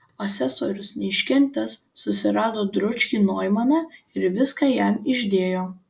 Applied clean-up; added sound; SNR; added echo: none; none; none; none.